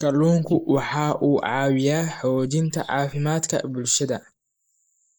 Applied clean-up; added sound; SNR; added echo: neural mask model Resemble Enhance denoiser.